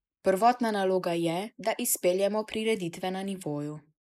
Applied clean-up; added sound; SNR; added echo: neural mask model Resemble Enhance denoiser.